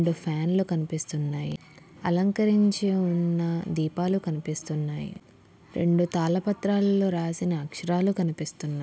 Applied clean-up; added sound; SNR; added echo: none; none; none; none.